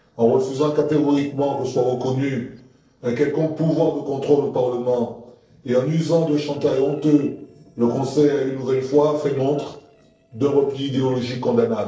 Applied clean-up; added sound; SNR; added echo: neural separator model SepFormer DNS4.